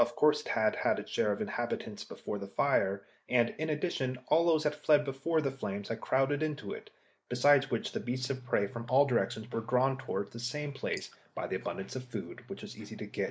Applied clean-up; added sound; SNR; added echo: neural mask model Resemble Enhance denoiser.